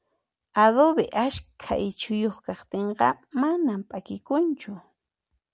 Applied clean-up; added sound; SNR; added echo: none; none; none; none.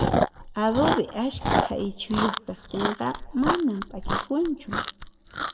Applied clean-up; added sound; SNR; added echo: none; Chewing, mastication; 0 dB; reverberation time 0.6 s.